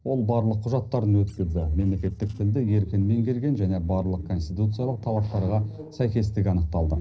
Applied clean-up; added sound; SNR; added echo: neural separator model SepFormer DNS4.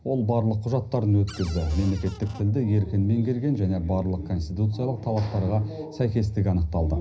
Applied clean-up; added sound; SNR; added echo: none; Cupboard open or close; 19 dB; reverberation time 0.5 s.